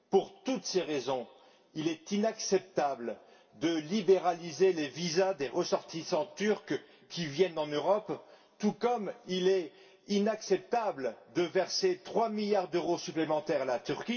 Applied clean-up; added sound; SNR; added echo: none; none; none; reverberation time 0.2 s.